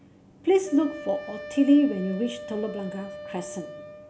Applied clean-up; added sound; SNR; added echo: none; Wind instrument, woodwind instrument; 14 dB; none.